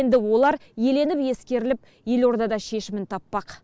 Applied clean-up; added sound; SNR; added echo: none; none; none; none.